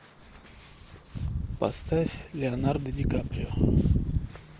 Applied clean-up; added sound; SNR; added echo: none; none; none; none.